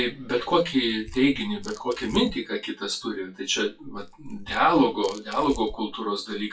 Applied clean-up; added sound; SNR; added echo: classical method WPE with log-MMSE.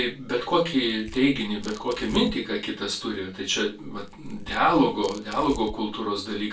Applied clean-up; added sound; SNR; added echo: none; Tearing; 17 dB; reverberation time 0.2 s.